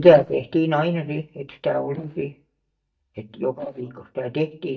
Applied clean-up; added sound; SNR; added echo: neural mask model DeepFilterNet 3.